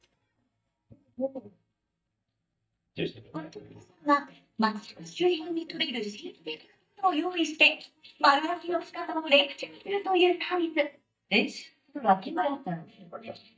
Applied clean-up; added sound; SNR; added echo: neural mask model DeepFilterNet 3.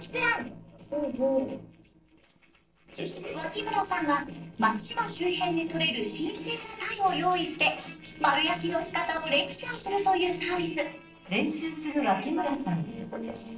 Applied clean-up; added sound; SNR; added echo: neural separator model SepFormer DNS4.